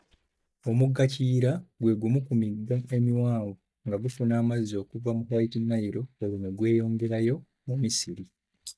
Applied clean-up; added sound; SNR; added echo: neural mask model DeepFilterNet 3.